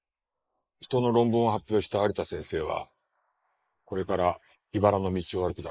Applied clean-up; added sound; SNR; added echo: neural mask model Resemble Enhance denoiser.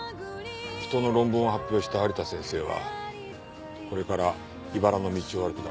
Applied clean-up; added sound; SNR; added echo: none; none; none; none.